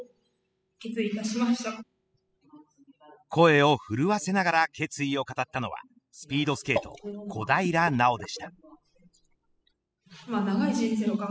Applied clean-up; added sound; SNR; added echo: classical method spectral subtraction.